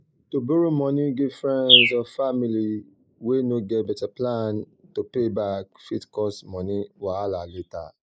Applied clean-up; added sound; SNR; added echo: neural mask model Resemble Enhance denoiser.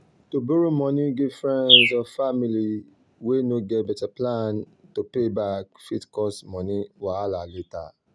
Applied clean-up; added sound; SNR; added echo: none; Bird; -4 dB; none.